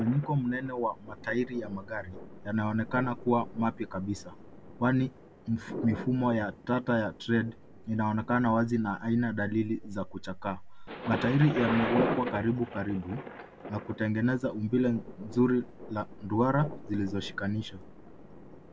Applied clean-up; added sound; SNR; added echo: none; Thunder; 10 dB; none.